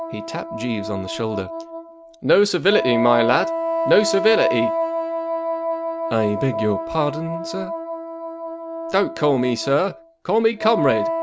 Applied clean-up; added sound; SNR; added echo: none; Wind instrument, woodwind instrument; 4 dB; none.